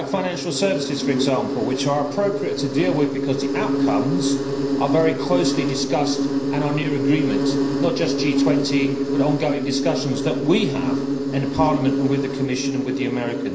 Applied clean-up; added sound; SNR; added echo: none; Insect; -1 dB; reverberation time 0.5 s.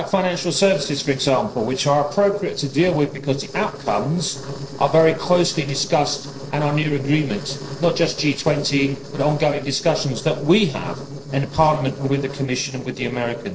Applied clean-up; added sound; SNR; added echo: neural separator model SepFormer DNS4.